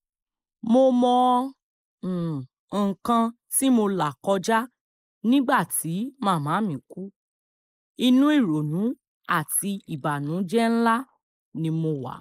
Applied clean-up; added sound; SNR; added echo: neural mask model Resemble Enhance denoiser.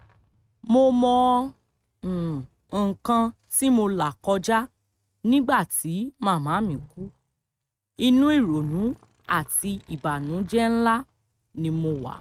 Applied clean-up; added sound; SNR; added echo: neural mask model RNNoise.